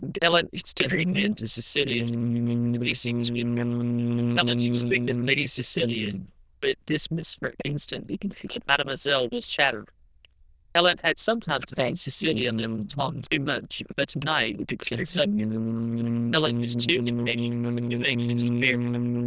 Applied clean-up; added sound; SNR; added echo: neural diffusion model UNIVERSE++.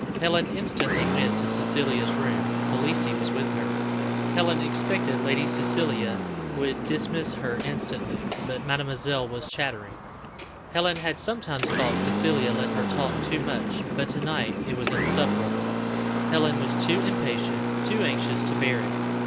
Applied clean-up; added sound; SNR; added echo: none; Engine; -3 dB; none.